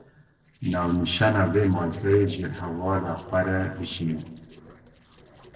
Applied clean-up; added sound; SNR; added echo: neural separator model SepFormer DNS4.